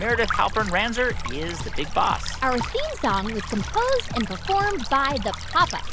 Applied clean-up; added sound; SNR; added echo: none; Stream; 6 dB; none.